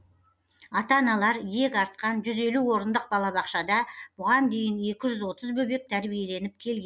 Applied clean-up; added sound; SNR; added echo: none; none; none; none.